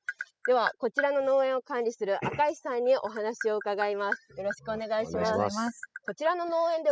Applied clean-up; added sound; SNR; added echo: classical method spectral subtraction.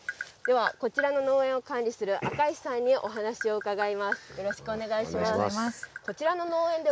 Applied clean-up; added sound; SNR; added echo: none; Tap; 13 dB; none.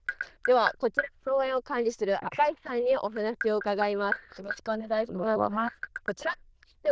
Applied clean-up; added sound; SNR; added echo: neural diffusion model UNIVERSE++.